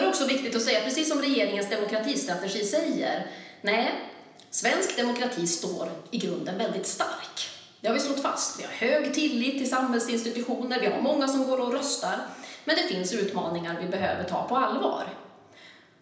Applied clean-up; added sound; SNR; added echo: none; none; none; reverberation time 0.9 s.